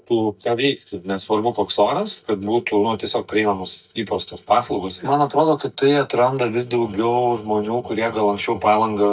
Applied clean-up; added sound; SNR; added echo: neural mask model DeepFilterNet 3.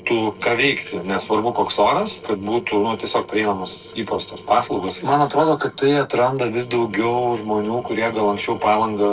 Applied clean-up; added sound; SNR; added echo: neural separator model SepFormer DNS4.